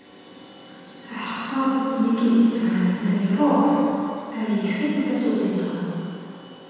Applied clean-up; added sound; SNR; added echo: none; none; none; reverberation time 2.1 s.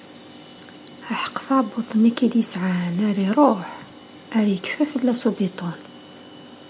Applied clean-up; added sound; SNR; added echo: none; none; none; none.